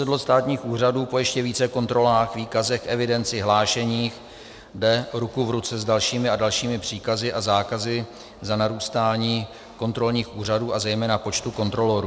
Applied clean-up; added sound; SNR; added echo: none; none; none; none.